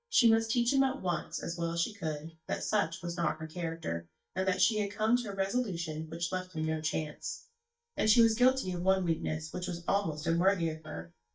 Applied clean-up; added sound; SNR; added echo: neural mask model DeepFilterNet 3.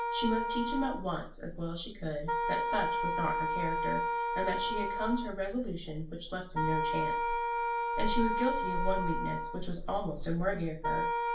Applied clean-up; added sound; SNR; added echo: none; Wind instrument, woodwind instrument; 0 dB; reverberation time 0.4 s.